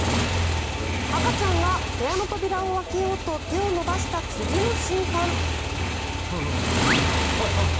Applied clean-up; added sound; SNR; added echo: none; Motorcycle; -4 dB; none.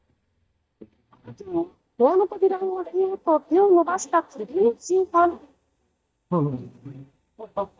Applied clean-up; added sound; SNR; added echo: neural mask model DeepFilterNet 3.